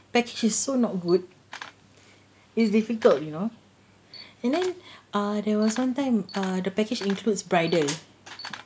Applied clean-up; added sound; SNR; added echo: none; Camera; 19 dB; none.